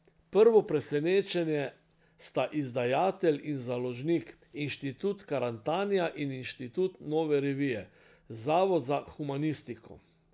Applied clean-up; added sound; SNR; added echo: none; none; none; none.